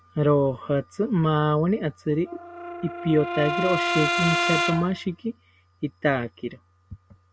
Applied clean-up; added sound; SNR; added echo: none; Brass instrument; 2 dB; none.